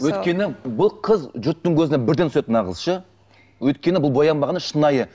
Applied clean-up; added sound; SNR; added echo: none; none; none; none.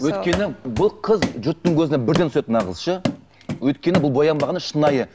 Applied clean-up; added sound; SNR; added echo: none; Run; 9 dB; none.